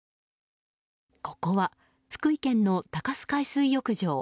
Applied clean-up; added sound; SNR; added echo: none; none; none; none.